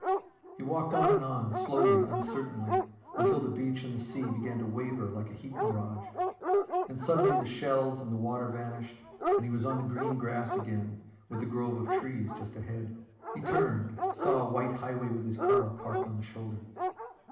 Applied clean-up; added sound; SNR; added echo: none; Dog; 0 dB; reverberation time 0.8 s.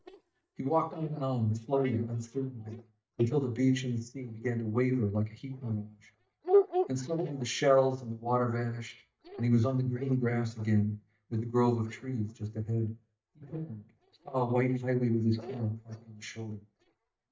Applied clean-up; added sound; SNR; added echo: neural mask model DeepFilterNet 3.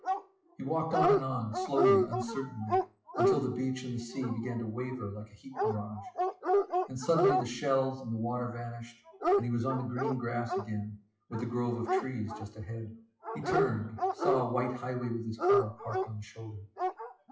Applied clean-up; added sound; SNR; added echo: classical method WPE with log-MMSE.